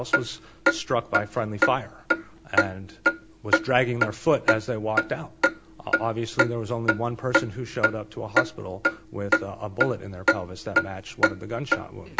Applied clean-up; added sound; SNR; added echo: none; Clock; -2 dB; none.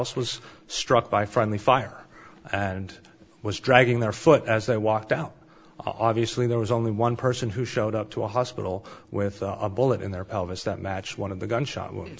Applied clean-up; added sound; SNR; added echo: none; none; none; none.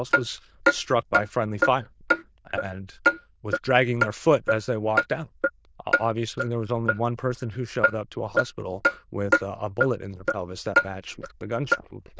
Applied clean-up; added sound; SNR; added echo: neural diffusion model UNIVERSE++.